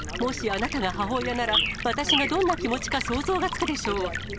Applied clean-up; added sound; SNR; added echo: none; Stream + Bird; 3 dB; none.